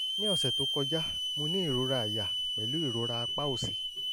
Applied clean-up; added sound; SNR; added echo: none; Hiss / Alarm; -2 dB; none.